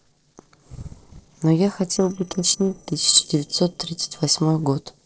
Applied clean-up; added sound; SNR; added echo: neural separator model SepFormer DNS4.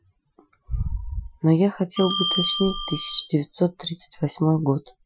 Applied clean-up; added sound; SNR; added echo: classical method Wiener filter.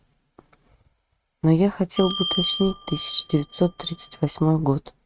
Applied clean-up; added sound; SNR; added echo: neural mask model RNNoise.